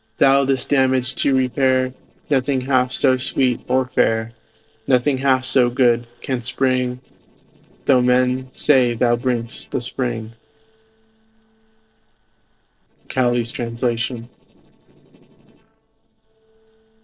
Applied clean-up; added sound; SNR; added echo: neural separator model SepFormer DNS4.